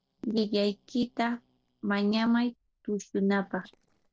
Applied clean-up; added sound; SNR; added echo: neural separator model SepFormer DNS4.